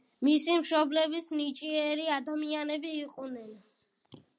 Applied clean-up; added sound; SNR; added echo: none; none; none; none.